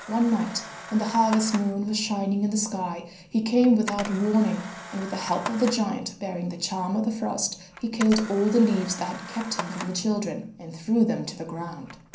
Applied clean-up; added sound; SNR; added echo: none; Camera; 14 dB; reverberation time 0.6 s.